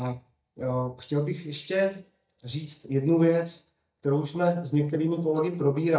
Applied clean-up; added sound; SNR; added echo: neural mask model DeepFilterNet 3.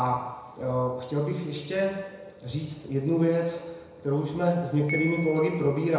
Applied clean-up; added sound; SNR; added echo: none; Piano; 16 dB; reverberation time 0.9 s.